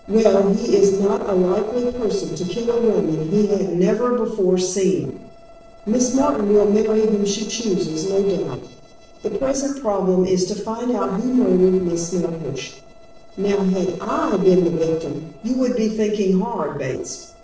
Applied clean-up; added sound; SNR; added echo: neural separator model SepFormer DNS4.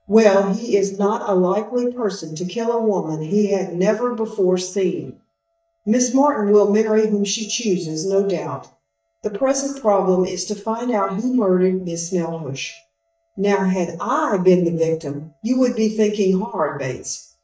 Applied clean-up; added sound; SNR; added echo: neural mask model DeepFilterNet 3.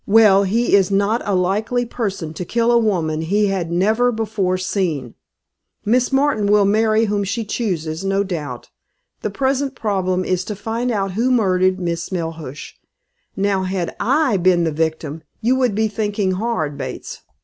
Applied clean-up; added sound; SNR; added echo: none; none; none; none.